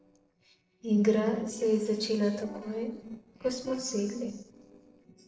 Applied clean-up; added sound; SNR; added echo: neural separator model SepFormer DNS4.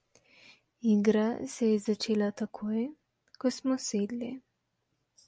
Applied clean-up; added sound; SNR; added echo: none; none; none; none.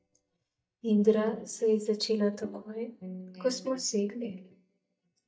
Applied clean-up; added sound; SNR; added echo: neural mask model DeepFilterNet 3.